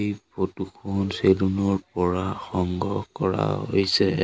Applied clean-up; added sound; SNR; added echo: none; none; none; none.